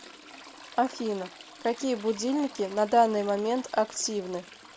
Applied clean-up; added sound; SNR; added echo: none; Trickle, dribble / Toilet flush; 19 dB; none.